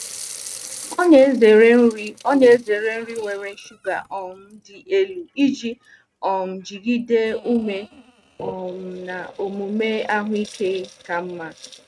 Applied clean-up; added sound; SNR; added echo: neural mask model RNNoise.